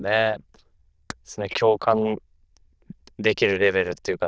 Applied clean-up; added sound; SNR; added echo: neural diffusion model UNIVERSE++.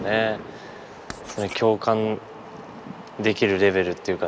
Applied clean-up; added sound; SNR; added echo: none; Writing + Thunder; 17 dB; none.